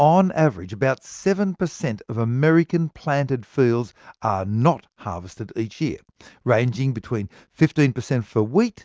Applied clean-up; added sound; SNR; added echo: none; none; none; none.